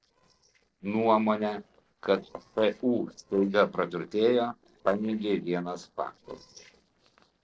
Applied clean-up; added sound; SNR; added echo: neural separator model SepFormer DNS4.